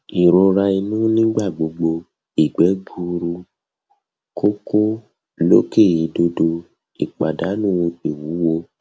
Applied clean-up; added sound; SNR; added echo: none; none; none; none.